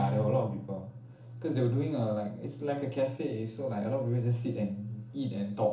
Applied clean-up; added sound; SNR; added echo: none; Guitar; 11 dB; reverberation time 0.7 s.